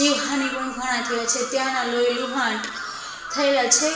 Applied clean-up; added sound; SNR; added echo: none; Crow; 11 dB; reverberation time 0.9 s.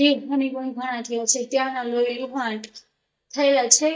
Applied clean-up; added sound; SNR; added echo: neural mask model DeepFilterNet 3.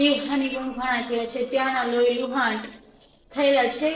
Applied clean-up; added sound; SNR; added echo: neural separator model SepFormer DNS4.